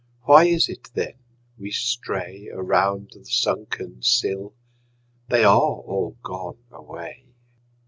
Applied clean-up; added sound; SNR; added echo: none; none; none; none.